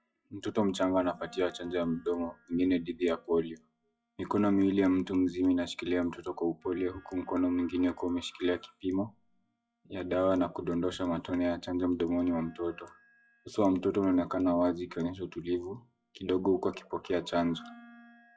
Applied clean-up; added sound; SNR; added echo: classical method WPE with log-MMSE.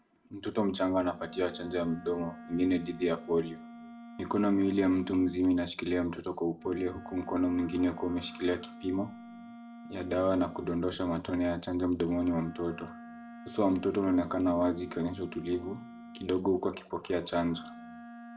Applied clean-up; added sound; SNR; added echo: none; Wind instrument, woodwind instrument; 17 dB; reverberation time 0.3 s.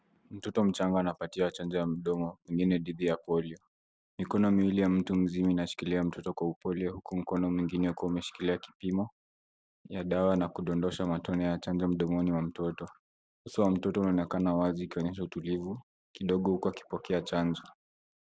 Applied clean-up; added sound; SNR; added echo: none; none; none; none.